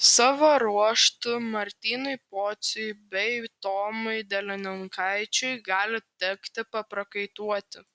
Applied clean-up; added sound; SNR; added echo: none; none; none; none.